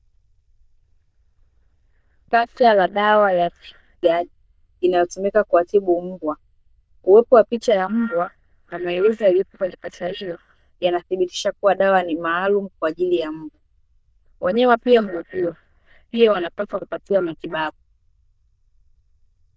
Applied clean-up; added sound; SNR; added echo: neural diffusion model UNIVERSE++.